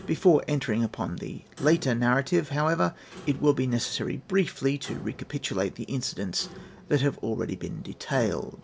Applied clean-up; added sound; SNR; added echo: none; Clock; 20 dB; none.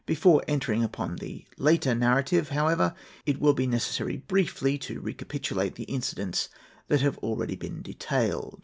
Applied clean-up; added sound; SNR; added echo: none; none; none; none.